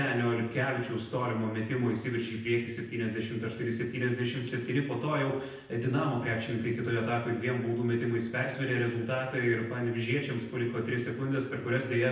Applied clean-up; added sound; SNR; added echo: none; none; none; reverberation time 0.9 s.